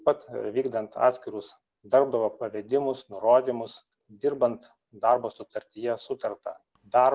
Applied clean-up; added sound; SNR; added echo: none; none; none; none.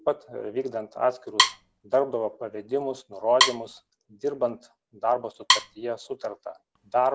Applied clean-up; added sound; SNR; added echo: none; Wood; -2 dB; none.